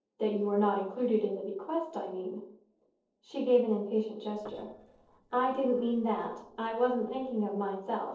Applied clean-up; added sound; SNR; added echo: neural separator model SepFormer DNS4.